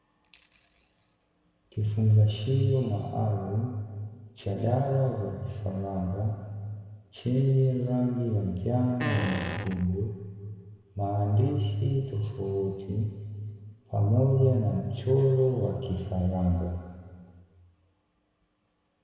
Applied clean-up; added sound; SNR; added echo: none; Fart; 7 dB; reverberation time 2.2 s.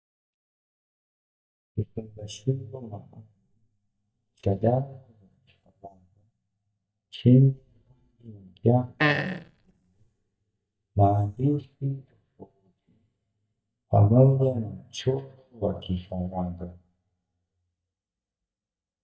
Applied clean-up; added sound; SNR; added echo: neural mask model DeepFilterNet 3.